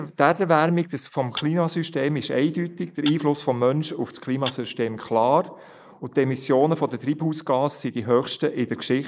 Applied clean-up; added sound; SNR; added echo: neural mask model Resemble Enhance denoiser.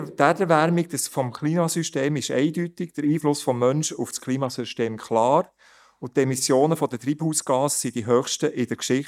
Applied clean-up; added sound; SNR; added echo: neural mask model DeepFilterNet 3.